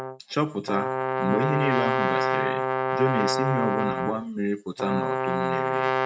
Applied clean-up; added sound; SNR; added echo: neural mask model RNNoise.